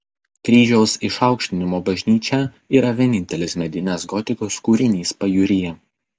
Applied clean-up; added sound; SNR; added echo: none; none; none; none.